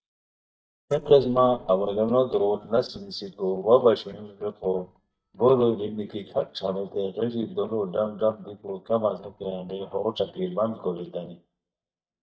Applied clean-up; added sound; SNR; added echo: neural mask model DeepFilterNet 3.